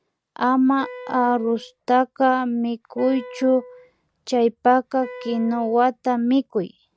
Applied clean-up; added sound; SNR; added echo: none; Wind instrument, woodwind instrument; 18 dB; none.